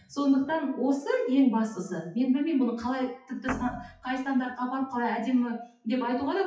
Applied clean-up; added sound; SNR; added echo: classical method WPE with log-MMSE.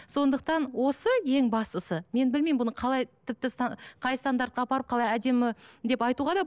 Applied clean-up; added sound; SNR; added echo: none; none; none; none.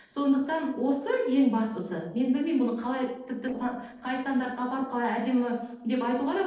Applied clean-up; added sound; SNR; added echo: neural separator model SepFormer DNS4.